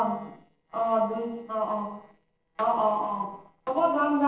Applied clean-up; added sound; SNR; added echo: neural separator model SepFormer DNS4.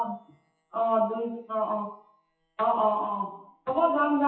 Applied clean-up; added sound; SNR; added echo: classical method WPE with log-MMSE.